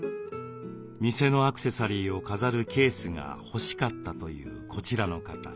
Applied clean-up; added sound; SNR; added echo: none; none; none; none.